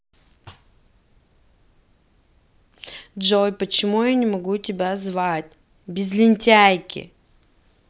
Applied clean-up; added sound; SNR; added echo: none; none; none; none.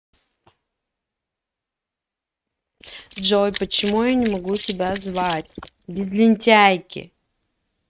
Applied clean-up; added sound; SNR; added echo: neural mask model RNNoise.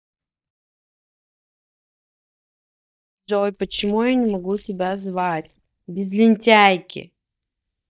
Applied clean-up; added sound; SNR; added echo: neural mask model DeepFilterNet 3.